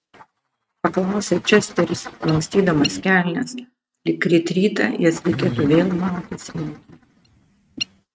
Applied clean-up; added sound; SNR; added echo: neural mask model RNNoise.